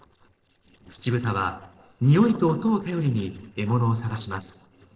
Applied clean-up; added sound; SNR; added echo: neural separator model SepFormer DNS4.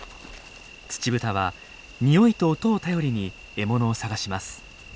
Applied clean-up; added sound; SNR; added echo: none; none; none; none.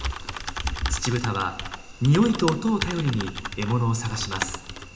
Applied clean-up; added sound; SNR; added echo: none; Typing; 7 dB; reverberation time 0.8 s.